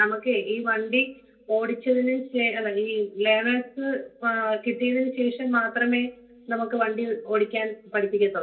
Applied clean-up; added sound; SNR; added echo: none; none; none; reverberation time 0.3 s.